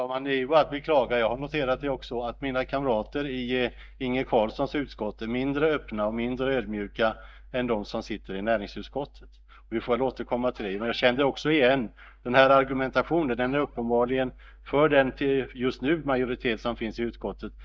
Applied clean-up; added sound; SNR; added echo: neural mask model DeepFilterNet 3.